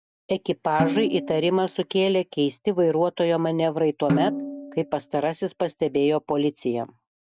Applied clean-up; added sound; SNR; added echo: none; Snare drum; 8 dB; none.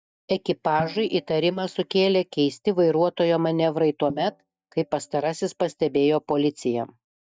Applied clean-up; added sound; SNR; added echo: neural mask model DeepFilterNet 3.